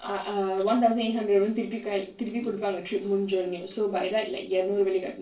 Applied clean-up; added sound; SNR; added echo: neural separator model SepFormer DNS4.